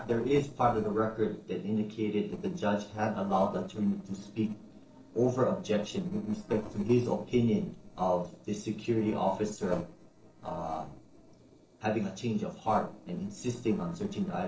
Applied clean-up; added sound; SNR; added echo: neural separator model SepFormer DNS4.